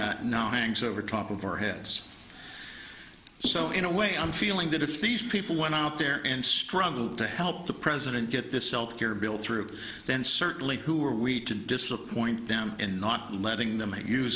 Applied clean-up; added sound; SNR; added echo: none; none; none; none.